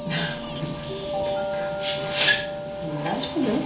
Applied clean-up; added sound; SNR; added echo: none; Sink (filling or washing); 17 dB; reverberation time 0.4 s.